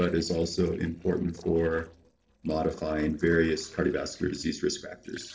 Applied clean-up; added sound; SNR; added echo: neural separator model SepFormer DNS4.